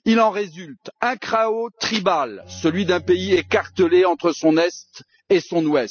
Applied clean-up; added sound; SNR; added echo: classical method spectral subtraction.